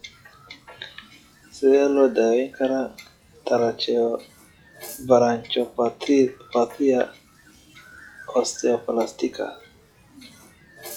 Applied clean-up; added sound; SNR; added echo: classical method log-MMSE.